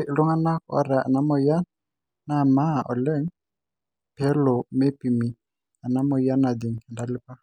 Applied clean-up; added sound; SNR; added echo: none; none; none; none.